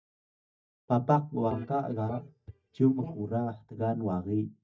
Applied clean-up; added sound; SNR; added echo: neural mask model DeepFilterNet 3.